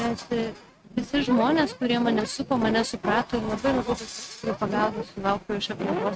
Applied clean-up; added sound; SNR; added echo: neural mask model RNNoise.